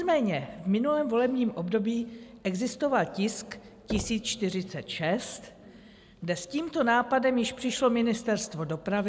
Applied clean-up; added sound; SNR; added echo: none; Knock; 16 dB; none.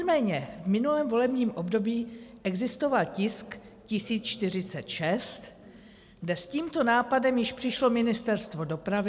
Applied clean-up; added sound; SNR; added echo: none; none; none; none.